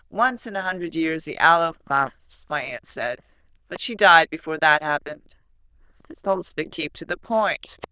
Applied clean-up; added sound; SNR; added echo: neural diffusion model UNIVERSE++.